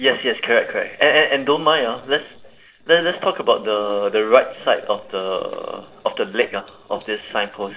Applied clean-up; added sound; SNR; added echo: neural separator model SepFormer DNS4.